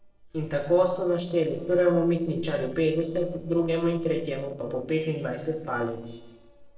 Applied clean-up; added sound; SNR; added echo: neural separator model SepFormer DNS4.